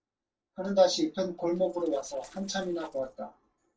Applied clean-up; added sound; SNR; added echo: neural separator model SepFormer DNS4.